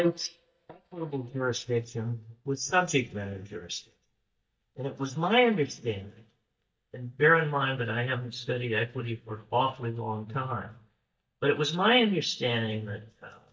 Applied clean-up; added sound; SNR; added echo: neural mask model DeepFilterNet 3.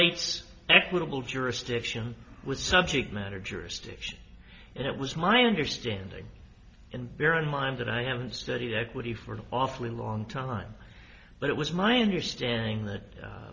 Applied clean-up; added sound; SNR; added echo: none; none; none; none.